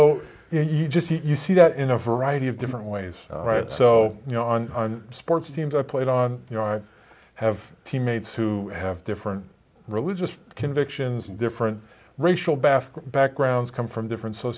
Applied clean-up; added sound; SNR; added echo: none; none; none; none.